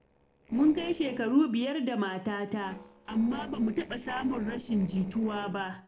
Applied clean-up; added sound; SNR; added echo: neural separator model SepFormer DNS4.